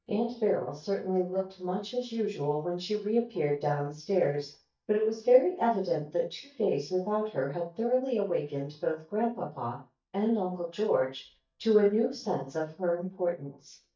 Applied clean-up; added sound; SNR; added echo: neural mask model DeepFilterNet 3.